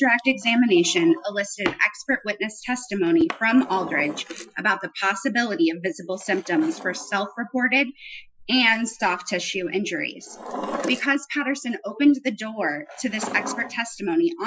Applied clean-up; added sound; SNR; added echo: classical method Wiener filter.